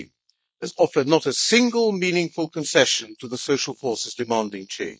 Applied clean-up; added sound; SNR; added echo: neural mask model Resemble Enhance denoiser.